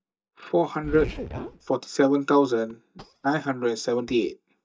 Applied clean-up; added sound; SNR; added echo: neural mask model DeepFilterNet 3.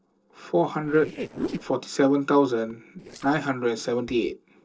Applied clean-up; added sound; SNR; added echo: neural separator model SepFormer DNS4.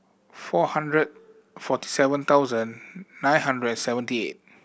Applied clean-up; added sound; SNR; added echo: none; none; none; none.